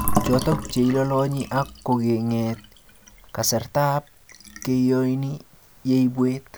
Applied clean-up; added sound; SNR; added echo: none; Fill (with liquid); 11 dB; none.